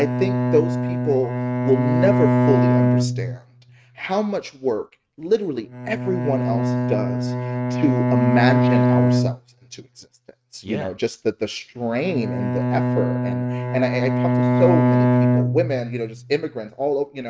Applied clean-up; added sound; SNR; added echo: neural mask model RNNoise.